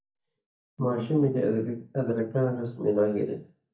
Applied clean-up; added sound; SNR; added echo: neural mask model DeepFilterNet 3.